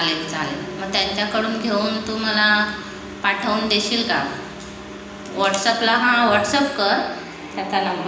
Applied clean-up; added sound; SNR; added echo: none; Wind instrument, woodwind instrument; 19 dB; reverberation time 1.0 s.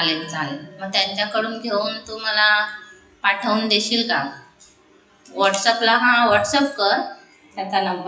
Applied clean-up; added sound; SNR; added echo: classical method WPE with log-MMSE.